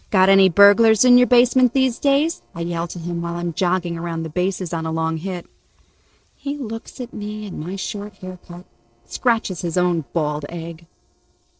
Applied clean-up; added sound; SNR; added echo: neural separator model SepFormer DNS4.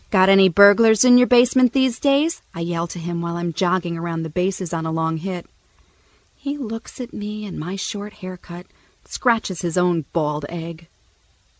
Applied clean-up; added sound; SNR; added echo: none; none; none; none.